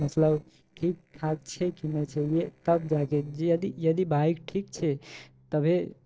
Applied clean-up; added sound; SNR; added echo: neural separator model SepFormer DNS4.